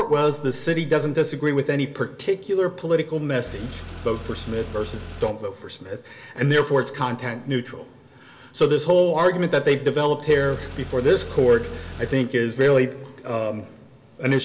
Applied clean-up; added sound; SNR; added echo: none; Car; 12 dB; reverberation time 1.7 s.